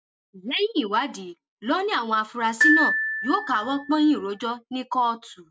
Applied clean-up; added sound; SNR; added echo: none; Glockenspiel; 0 dB; none.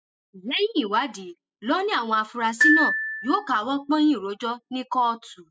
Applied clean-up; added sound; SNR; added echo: classical method spectral subtraction.